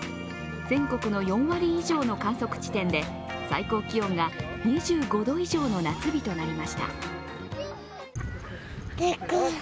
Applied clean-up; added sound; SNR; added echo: none; none; none; none.